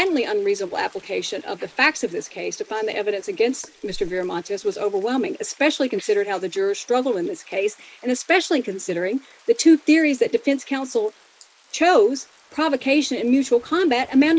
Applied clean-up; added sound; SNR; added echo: neural mask model Resemble Enhance denoiser.